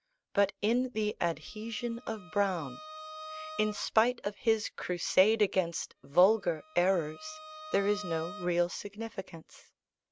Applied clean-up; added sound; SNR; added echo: none; Bowed string instrument; 16 dB; none.